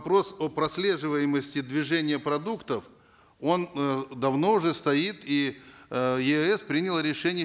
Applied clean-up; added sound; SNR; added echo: none; none; none; none.